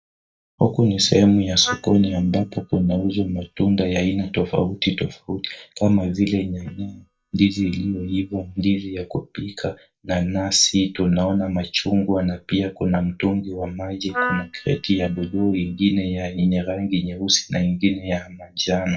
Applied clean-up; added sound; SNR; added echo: neural mask model DeepFilterNet 3.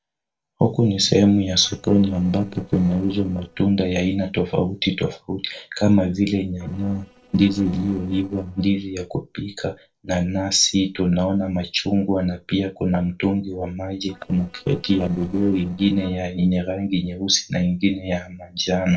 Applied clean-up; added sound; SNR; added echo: neural separator model SepFormer DNS4.